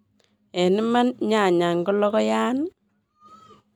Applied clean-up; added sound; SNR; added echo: none; none; none; none.